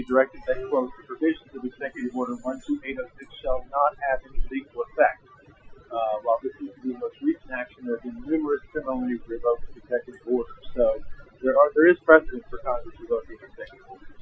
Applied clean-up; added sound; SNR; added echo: classical method Wiener filter.